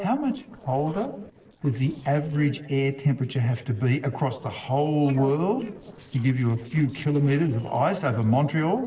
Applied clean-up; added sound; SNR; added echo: neural separator model SepFormer DNS4.